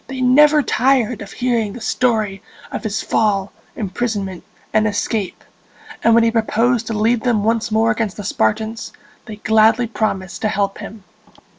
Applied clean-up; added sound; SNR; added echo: none; none; none; none.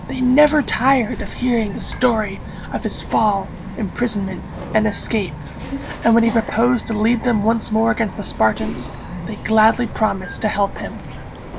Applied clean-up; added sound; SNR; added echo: none; Bird vocalization, bird call, bird song; 10 dB; none.